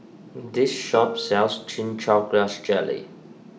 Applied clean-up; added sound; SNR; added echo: none; Plucked string instrument; 10 dB; none.